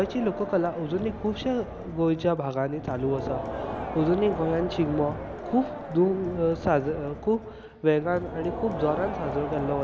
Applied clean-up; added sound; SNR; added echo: none; Crowd; 9 dB; none.